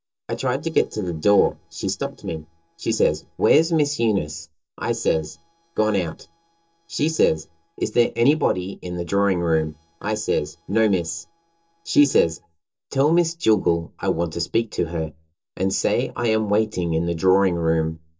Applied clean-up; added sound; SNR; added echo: neural separator model SepFormer DNS4.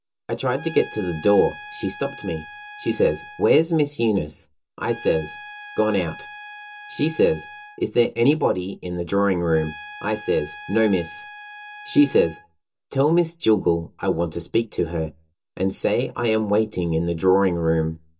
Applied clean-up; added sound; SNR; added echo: none; Trumpet; 17 dB; reverberation time 0.2 s.